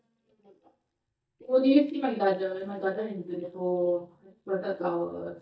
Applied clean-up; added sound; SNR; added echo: neural mask model DeepFilterNet 3.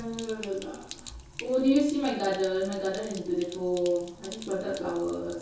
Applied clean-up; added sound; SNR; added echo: none; Sink (filling or washing); 17 dB; reverberation time 0.6 s.